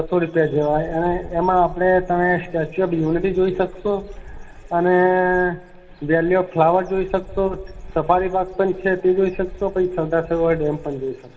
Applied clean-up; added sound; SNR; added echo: none; Bird / Dog; 17 dB; reverberation time 0.3 s.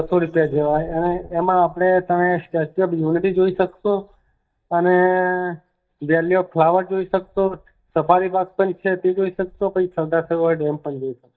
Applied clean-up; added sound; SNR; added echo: neural mask model DeepFilterNet 3.